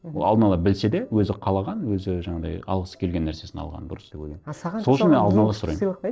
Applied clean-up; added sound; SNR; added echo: neural separator model SepFormer DNS4.